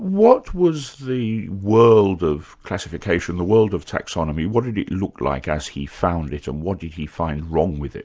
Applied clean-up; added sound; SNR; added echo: none; none; none; none.